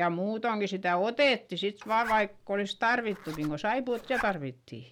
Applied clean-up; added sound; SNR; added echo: none; Zipper (clothing); 13 dB; none.